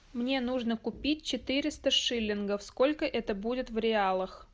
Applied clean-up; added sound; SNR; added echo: none; none; none; none.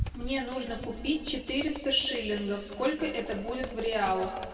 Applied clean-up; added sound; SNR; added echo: none; Computer keyboard; 10 dB; reverberation time 1.9 s.